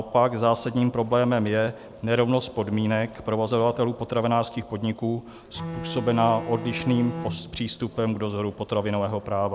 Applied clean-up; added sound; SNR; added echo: none; Bowed string instrument; 11 dB; none.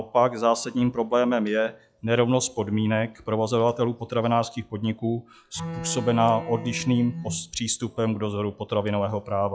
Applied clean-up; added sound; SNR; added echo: classical method log-MMSE.